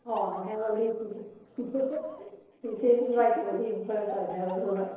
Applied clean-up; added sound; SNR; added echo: neural separator model SepFormer DNS4.